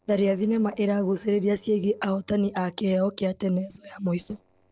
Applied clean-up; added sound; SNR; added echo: neural separator model SepFormer DNS4.